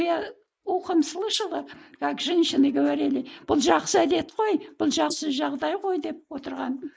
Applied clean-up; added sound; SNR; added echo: neural mask model Resemble Enhance denoiser.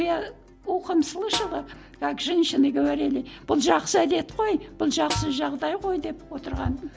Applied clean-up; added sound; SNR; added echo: none; Snare drum; 11 dB; none.